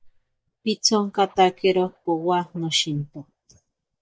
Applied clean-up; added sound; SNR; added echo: neural mask model DeepFilterNet 3.